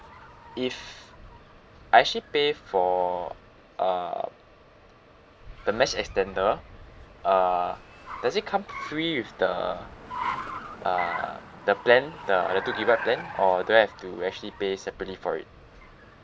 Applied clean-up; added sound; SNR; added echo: none; Car; 13 dB; none.